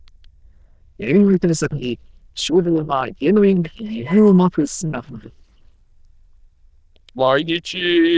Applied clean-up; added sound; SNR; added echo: neural diffusion model UNIVERSE++.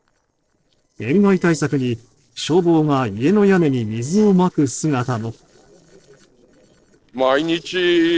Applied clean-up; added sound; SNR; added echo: neural separator model SepFormer DNS4.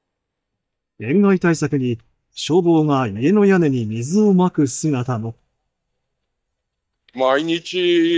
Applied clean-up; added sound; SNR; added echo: neural mask model DeepFilterNet 3.